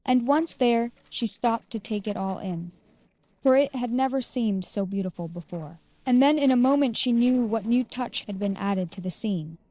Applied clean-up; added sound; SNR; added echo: neural separator model SepFormer DNS4.